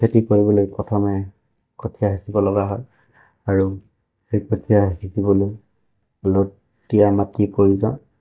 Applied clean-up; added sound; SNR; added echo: neural mask model DeepFilterNet 3.